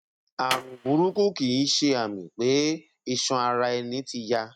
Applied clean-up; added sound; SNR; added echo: neural mask model RNNoise.